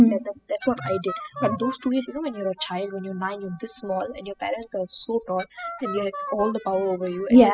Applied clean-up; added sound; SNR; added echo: classical method spectral subtraction.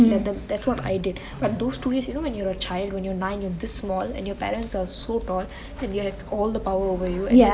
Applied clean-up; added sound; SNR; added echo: none; none; none; none.